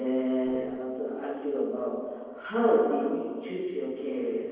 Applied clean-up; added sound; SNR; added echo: neural separator model SepFormer DNS4.